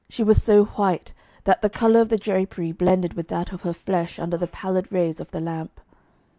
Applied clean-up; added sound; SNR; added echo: neural mask model Resemble Enhance denoiser.